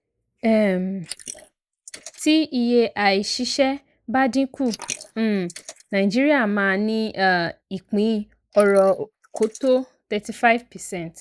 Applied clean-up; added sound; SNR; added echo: neural mask model Resemble Enhance denoiser.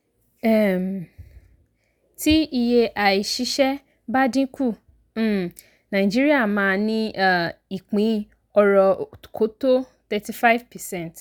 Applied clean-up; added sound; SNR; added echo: none; none; none; none.